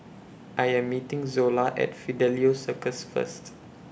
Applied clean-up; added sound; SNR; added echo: none; none; none; none.